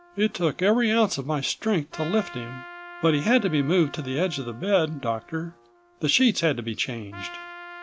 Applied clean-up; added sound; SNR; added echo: none; Trumpet; 18 dB; none.